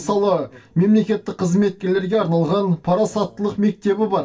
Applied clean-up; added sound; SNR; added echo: none; none; none; reverberation time 0.2 s.